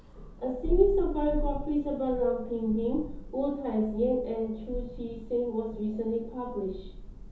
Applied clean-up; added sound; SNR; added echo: none; Thunder; 7 dB; reverberation time 0.5 s.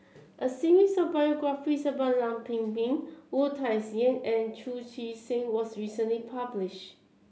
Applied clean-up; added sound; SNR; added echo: none; none; none; none.